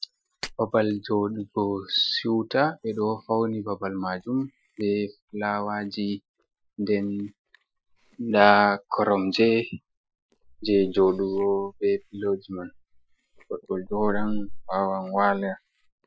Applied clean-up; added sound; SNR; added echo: classical method Wiener filter.